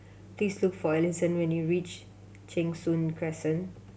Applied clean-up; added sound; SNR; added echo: none; none; none; none.